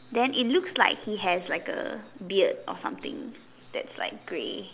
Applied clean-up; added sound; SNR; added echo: none; none; none; none.